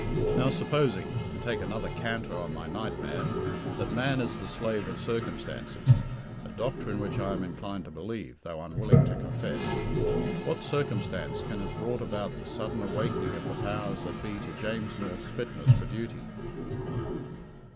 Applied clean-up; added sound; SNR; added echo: none; Toilet flush; -3 dB; none.